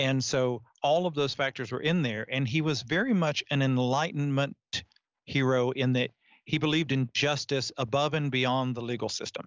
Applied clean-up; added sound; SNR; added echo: none; none; none; none.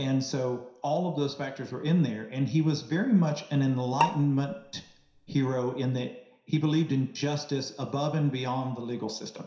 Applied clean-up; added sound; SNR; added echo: none; Bowed string instrument; 6 dB; reverberation time 0.7 s.